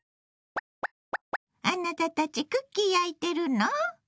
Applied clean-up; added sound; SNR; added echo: none; none; none; none.